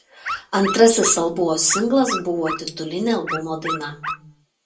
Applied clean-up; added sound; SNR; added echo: none; Dog; 10 dB; reverberation time 0.2 s.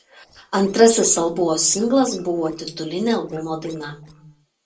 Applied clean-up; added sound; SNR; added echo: neural separator model SepFormer DNS4.